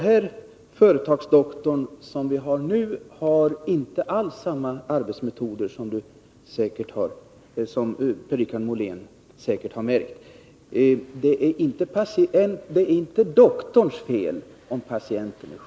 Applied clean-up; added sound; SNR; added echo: none; none; none; none.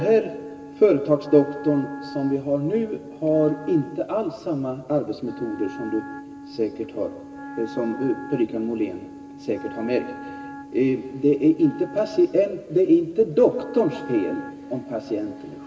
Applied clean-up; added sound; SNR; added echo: none; Wind instrument, woodwind instrument; 15 dB; reverberation time 1.3 s.